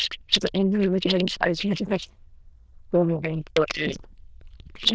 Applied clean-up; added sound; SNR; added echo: neural diffusion model UNIVERSE++.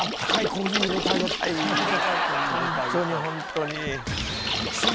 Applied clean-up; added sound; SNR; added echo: none; Water / Splash, splatter; 3 dB; none.